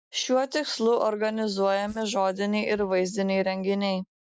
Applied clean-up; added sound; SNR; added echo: neural mask model DeepFilterNet 3.